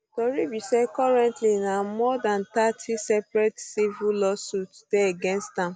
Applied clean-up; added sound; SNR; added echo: none; none; none; none.